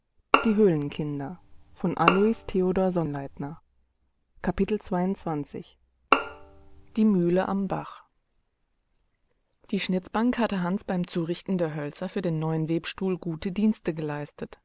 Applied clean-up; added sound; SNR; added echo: none; Bowed string instrument; 3 dB; none.